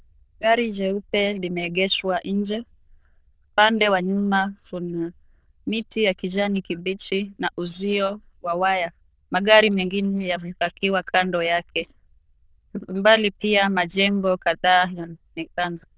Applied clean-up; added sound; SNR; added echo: neural diffusion model UNIVERSE++.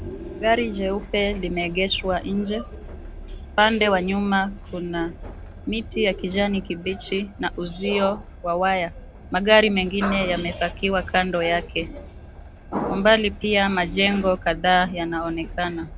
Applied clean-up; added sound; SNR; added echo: none; Vehicle + Train; 14 dB; none.